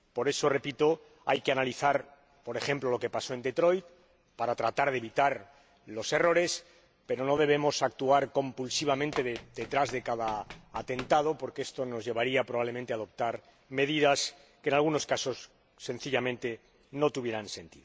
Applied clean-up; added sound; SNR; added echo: none; Run; 17 dB; none.